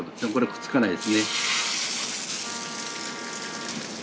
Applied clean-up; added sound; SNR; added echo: none; Wind instrument, woodwind instrument; 13 dB; none.